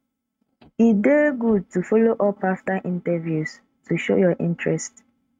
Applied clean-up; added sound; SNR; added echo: neural mask model RNNoise.